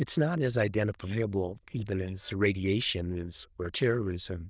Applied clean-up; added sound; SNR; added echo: neural diffusion model UNIVERSE++.